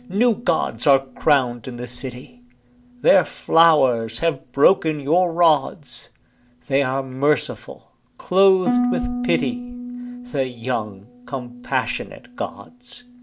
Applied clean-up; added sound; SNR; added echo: none; Harp; 11 dB; none.